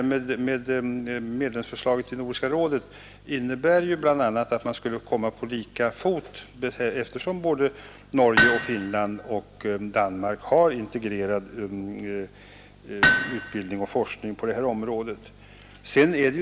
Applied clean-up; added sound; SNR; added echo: none; Hammer; 0 dB; none.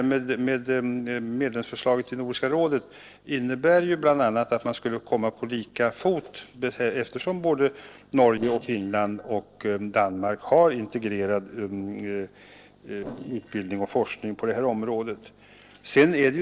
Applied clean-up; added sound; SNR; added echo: neural separator model SepFormer DNS4.